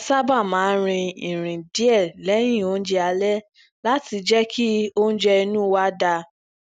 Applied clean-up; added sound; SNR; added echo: none; none; none; none.